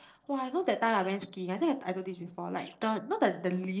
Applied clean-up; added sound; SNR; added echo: neural separator model SepFormer DNS4.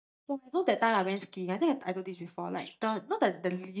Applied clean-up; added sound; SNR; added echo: neural mask model DeepFilterNet 3.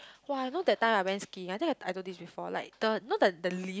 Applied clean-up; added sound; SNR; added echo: none; none; none; none.